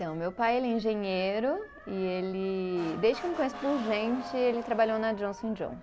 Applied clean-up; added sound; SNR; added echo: none; Motor vehicle (road) / Siren; 15 dB; none.